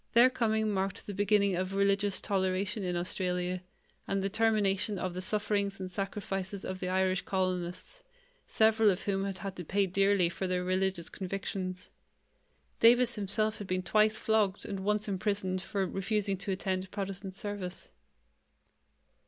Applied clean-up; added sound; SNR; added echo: none; none; none; none.